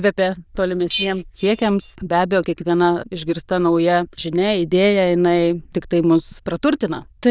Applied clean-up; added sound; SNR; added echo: neural diffusion model UNIVERSE++.